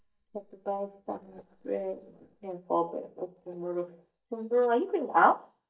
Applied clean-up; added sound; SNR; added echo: neural mask model DeepFilterNet 3.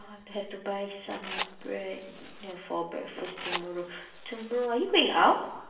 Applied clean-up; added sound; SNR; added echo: none; Fire; 12 dB; reverberation time 0.9 s.